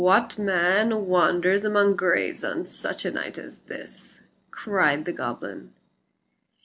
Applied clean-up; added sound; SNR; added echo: none; none; none; none.